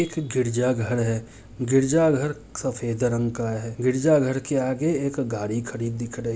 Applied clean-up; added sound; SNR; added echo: none; none; none; none.